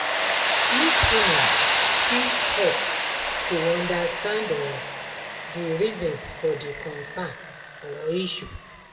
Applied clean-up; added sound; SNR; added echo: none; Tools; -5 dB; reverberation time 1.3 s.